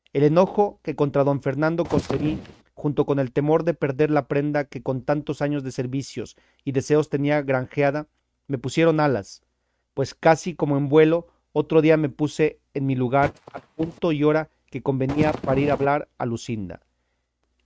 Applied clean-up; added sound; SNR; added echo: neural mask model RNNoise.